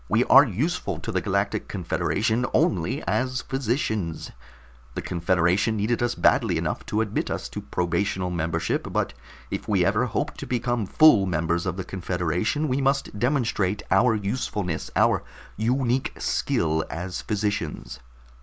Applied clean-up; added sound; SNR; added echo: none; none; none; none.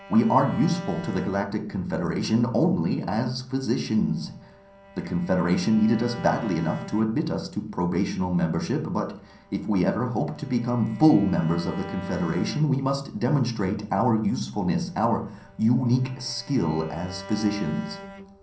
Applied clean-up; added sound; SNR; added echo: none; Bowed string instrument; 19 dB; reverberation time 0.6 s.